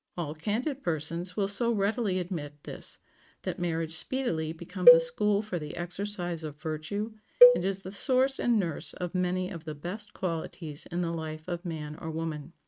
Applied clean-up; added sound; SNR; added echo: neural mask model RNNoise.